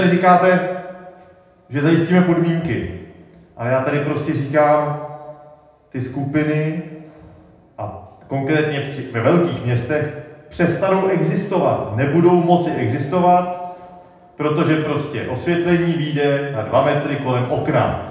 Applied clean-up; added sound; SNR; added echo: none; none; none; reverberation time 0.8 s.